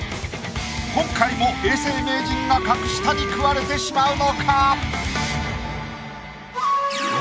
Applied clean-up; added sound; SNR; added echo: none; Wind instrument, woodwind instrument; 9 dB; none.